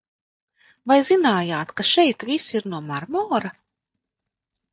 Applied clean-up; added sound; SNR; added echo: neural mask model DeepFilterNet 3.